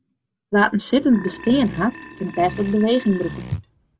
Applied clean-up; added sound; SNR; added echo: none; Fart + Burping, eructation; 14 dB; none.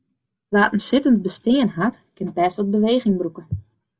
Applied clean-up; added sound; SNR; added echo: none; none; none; none.